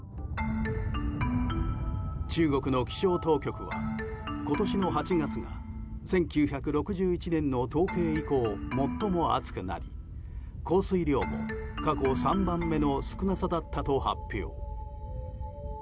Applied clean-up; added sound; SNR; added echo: none; none; none; none.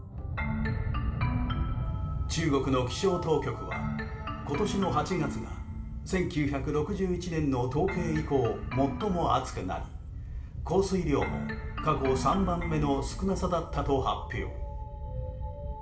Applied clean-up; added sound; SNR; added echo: none; none; none; reverberation time 0.6 s.